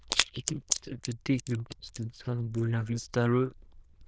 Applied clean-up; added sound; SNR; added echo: neural diffusion model UNIVERSE++.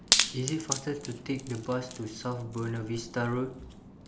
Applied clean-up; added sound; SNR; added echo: none; Wood; 0 dB; none.